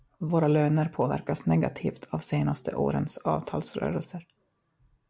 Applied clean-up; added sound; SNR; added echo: none; none; none; none.